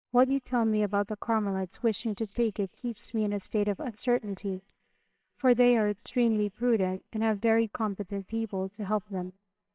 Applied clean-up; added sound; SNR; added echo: neural separator model SepFormer WHAMR!.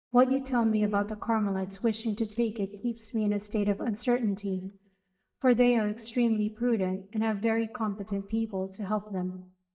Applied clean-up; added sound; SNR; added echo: neural mask model DeepFilterNet 3.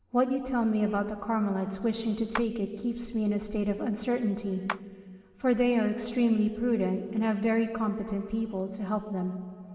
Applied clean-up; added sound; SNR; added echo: none; Clapping; 14 dB; reverberation time 2.8 s.